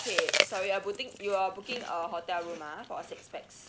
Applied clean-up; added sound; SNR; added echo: none; Chewing, mastication; 1 dB; none.